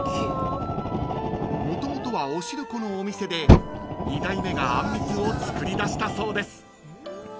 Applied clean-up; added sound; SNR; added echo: none; Fire; -3 dB; none.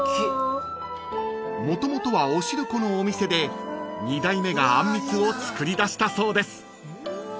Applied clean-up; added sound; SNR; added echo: none; none; none; none.